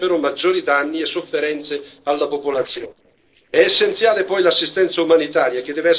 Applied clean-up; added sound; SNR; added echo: neural separator model SepFormer DNS4.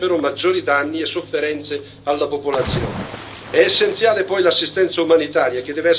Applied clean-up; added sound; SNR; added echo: none; Cricket / Waves, surf; 14 dB; reverberation time 0.2 s.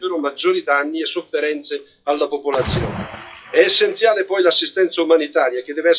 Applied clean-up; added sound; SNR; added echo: classical method WPE with log-MMSE.